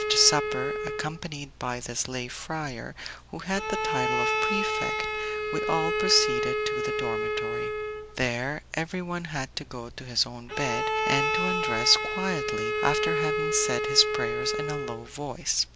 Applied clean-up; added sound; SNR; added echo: none; Bowed string instrument; 0 dB; none.